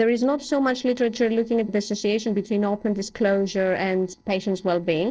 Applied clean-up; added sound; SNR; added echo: neural separator model SepFormer DNS4.